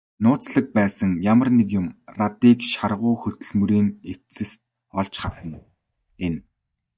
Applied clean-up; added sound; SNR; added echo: neural mask model DeepFilterNet 3.